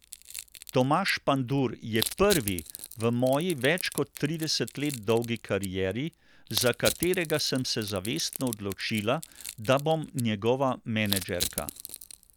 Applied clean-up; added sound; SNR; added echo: none; Crushing; 11 dB; none.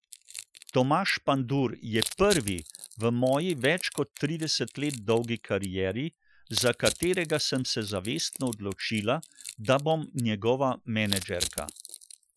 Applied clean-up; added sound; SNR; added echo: classical method Wiener filter.